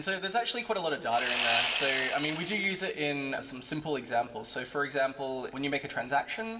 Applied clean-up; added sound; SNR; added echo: none; Sawing; 0 dB; reverberation time 1.5 s.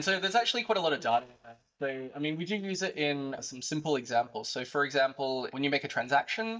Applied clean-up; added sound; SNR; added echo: neural mask model DeepFilterNet 3.